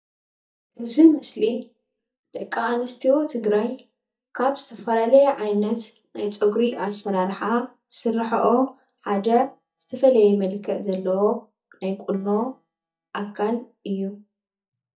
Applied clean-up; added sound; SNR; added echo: neural mask model DeepFilterNet 3.